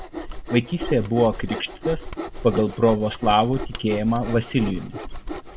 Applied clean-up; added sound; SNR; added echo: none; Sawing + Mechanisms; 9 dB; none.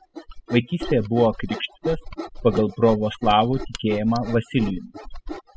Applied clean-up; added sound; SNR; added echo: classical method spectral subtraction.